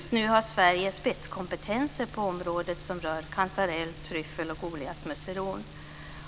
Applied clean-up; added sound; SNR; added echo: none; none; none; none.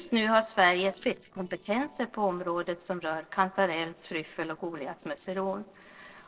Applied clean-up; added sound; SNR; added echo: neural separator model SepFormer DNS4.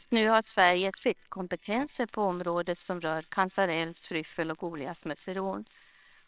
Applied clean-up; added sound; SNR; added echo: neural separator model SepFormer WHAMR!.